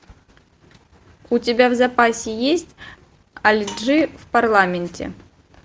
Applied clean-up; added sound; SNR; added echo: none; none; none; none.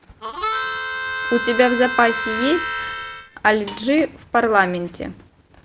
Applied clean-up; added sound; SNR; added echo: none; Harmonica; 5 dB; none.